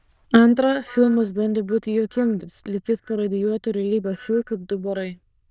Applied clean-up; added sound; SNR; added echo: neural diffusion model UNIVERSE++.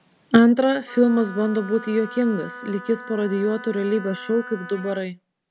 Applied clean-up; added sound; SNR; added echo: none; Wind instrument, woodwind instrument; 17 dB; none.